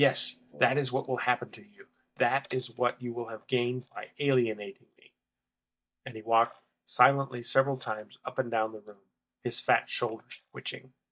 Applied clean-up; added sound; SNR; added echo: neural mask model DeepFilterNet 3.